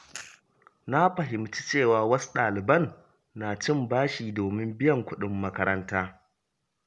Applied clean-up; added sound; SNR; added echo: none; none; none; none.